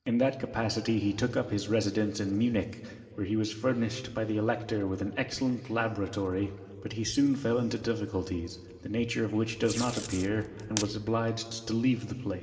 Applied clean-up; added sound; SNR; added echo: none; Packing tape, duct tape; 10 dB; reverberation time 2.2 s.